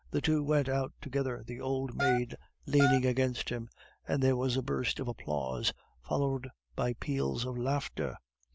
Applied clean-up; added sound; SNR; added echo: none; Wind instrument, woodwind instrument; 4 dB; none.